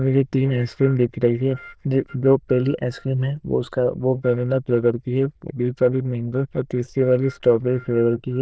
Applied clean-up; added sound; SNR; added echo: neural diffusion model UNIVERSE++.